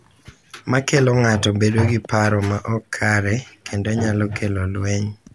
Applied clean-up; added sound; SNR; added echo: none; none; none; none.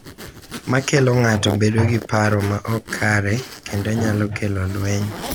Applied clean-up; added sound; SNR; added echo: none; Zipper (clothing); 14 dB; none.